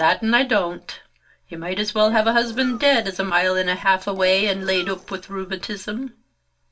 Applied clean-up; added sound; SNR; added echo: none; Engine; 18 dB; reverberation time 0.2 s.